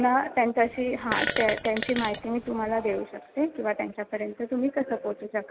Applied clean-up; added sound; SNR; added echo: none; Fart; 3 dB; none.